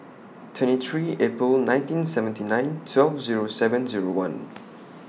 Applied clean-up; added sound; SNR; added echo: none; none; none; none.